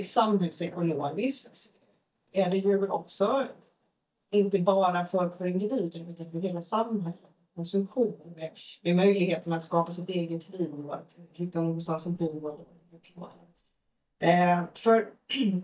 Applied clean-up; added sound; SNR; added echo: neural mask model DeepFilterNet 3.